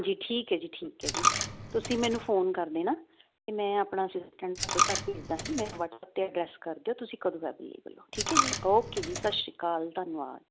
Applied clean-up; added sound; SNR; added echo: none; Coin (dropping); 3 dB; none.